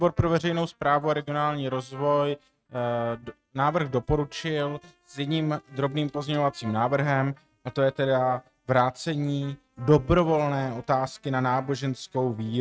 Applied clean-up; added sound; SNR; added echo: neural mask model RNNoise.